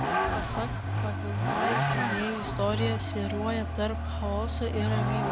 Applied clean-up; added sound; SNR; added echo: none; Vehicle; -4 dB; none.